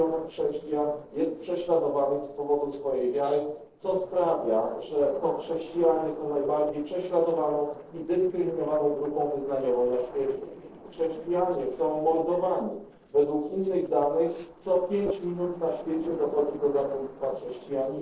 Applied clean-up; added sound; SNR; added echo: neural separator model SepFormer DNS4.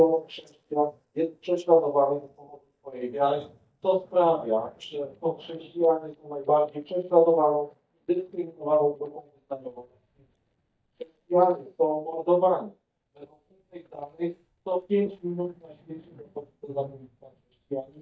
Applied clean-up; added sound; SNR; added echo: neural mask model DeepFilterNet 3.